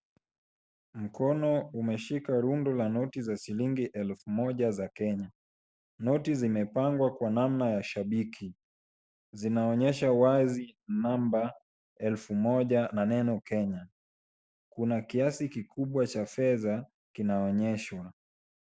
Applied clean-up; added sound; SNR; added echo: none; none; none; none.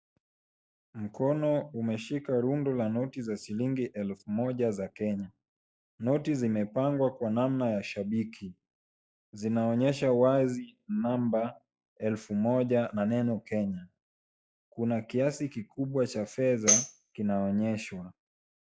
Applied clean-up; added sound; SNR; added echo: classical method log-MMSE.